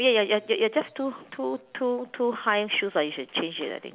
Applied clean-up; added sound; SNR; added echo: none; none; none; none.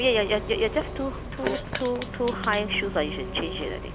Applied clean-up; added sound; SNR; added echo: none; Fart + Engine; 6 dB; none.